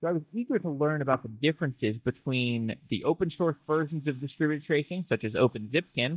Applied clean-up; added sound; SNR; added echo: neural mask model DeepFilterNet 3.